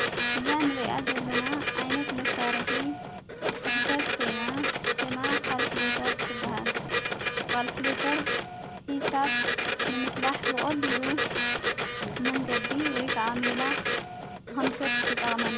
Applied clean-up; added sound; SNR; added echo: none; Printer; -3 dB; none.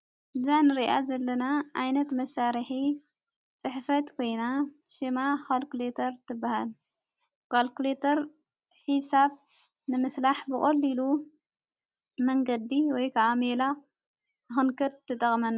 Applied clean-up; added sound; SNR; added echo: none; none; none; none.